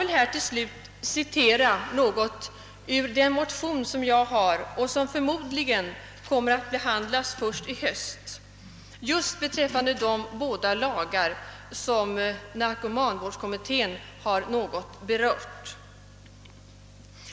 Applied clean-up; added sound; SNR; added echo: none; none; none; none.